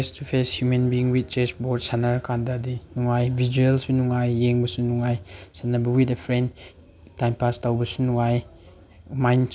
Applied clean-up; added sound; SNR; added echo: none; none; none; none.